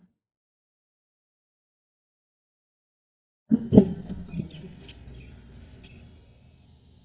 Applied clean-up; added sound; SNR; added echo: neural mask model DeepFilterNet 3.